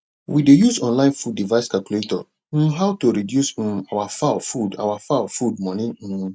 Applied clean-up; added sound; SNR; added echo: none; none; none; none.